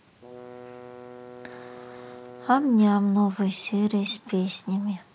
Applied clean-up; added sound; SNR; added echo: none; Bowed string instrument; 19 dB; none.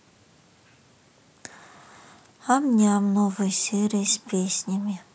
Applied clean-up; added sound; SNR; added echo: none; none; none; none.